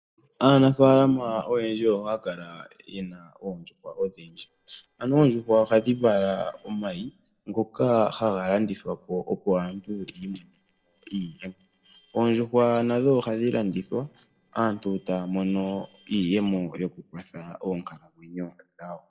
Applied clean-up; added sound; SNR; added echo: neural separator model SepFormer DNS4.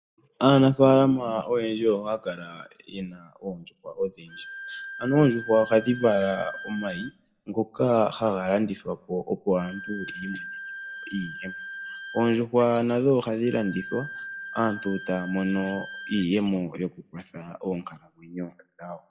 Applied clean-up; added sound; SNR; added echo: none; Bowed string instrument; 13 dB; reverberation time 0.3 s.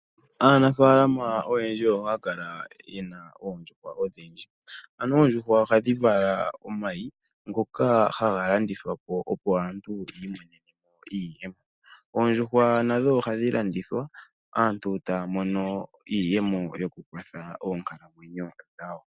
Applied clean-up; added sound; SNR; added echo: none; none; none; none.